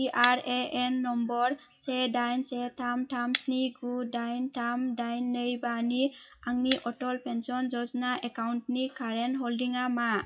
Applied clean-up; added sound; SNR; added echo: classical method WPE with log-MMSE.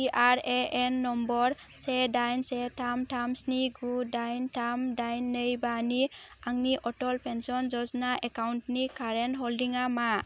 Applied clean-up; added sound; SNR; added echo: none; none; none; none.